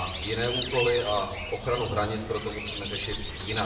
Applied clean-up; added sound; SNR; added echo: none; Bird; 2 dB; reverberation time 0.7 s.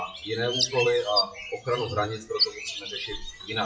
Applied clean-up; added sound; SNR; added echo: classical method WPE with log-MMSE.